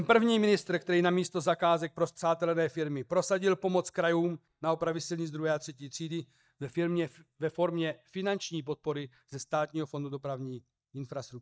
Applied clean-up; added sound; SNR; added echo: neural mask model DeepFilterNet 3.